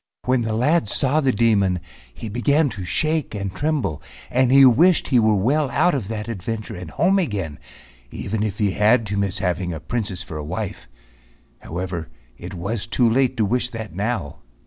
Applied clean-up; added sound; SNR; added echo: none; none; none; none.